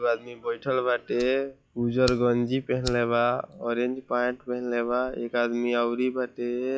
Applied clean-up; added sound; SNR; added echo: classical method log-MMSE.